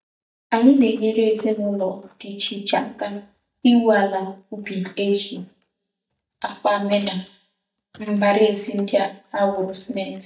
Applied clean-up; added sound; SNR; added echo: neural mask model DeepFilterNet 3.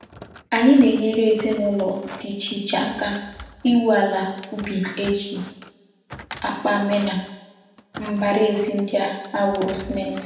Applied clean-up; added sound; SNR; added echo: none; Thump, thud; 19 dB; reverberation time 0.8 s.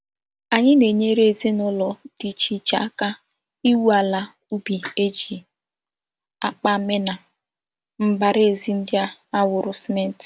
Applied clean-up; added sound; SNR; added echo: none; none; none; none.